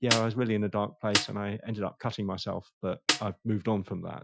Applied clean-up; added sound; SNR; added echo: classical method Wiener filter.